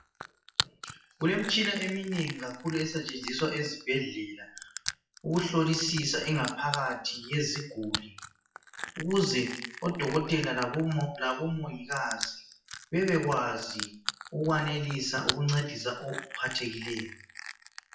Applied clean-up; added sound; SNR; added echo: classical method WPE with log-MMSE.